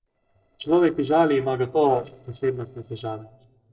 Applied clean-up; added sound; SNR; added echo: neural separator model SepFormer DNS4.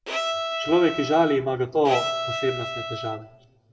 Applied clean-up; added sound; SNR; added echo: none; Bowed string instrument; 6 dB; reverberation time 2.0 s.